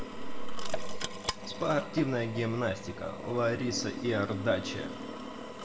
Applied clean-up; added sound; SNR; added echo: none; Drill; 8 dB; reverberation time 2.4 s.